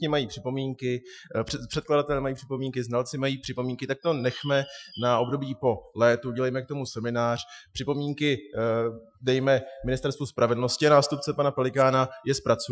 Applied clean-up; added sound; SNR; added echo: classical method Wiener filter.